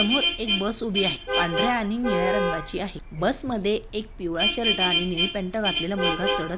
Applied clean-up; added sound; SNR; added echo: none; Vehicle horn, car horn, honking; 0 dB; none.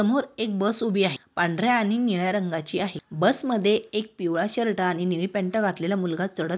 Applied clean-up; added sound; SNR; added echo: none; none; none; none.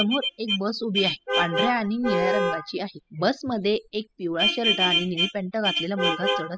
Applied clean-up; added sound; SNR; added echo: classical method spectral subtraction.